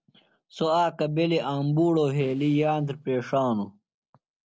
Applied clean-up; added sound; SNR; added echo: neural separator model SepFormer DNS4.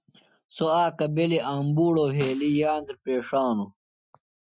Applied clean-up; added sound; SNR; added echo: classical method Wiener filter.